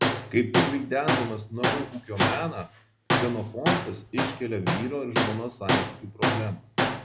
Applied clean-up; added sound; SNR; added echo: none; Tools; -3 dB; none.